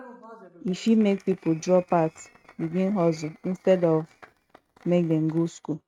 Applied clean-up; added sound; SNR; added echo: neural mask model RNNoise.